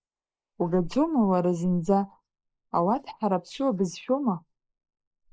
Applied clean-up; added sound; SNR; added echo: neural mask model Resemble Enhance denoiser.